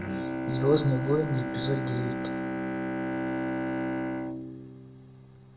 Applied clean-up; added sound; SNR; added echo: none; Bowed string instrument; 1 dB; reverberation time 0.7 s.